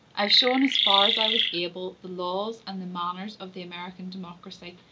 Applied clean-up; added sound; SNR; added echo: none; Chirp, tweet; -3 dB; none.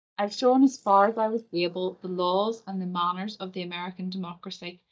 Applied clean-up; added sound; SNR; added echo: neural mask model DeepFilterNet 3.